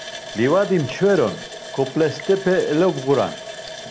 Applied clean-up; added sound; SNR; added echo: none; Water tap, faucet; 14 dB; none.